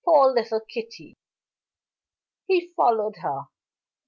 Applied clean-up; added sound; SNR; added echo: none; none; none; none.